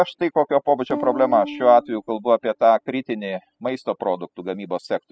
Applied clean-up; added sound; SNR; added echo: classical method spectral subtraction.